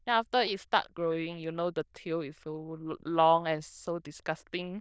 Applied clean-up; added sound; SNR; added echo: neural diffusion model UNIVERSE++.